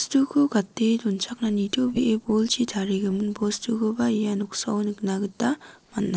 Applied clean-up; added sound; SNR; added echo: neural separator model SepFormer DNS4.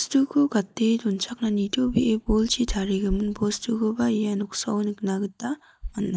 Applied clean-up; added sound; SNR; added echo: neural mask model DeepFilterNet 3.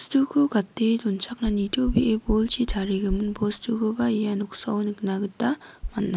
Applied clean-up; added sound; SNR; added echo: neural mask model Resemble Enhance denoiser.